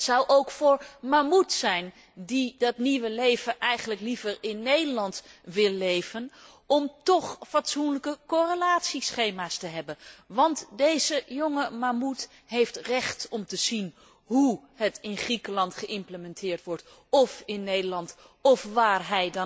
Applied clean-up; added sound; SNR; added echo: none; none; none; none.